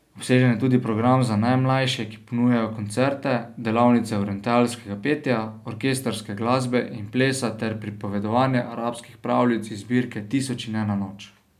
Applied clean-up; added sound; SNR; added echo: none; none; none; none.